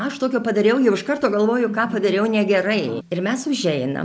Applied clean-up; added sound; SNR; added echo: none; none; none; none.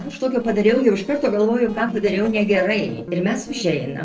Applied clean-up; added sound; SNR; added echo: neural separator model SepFormer DNS4.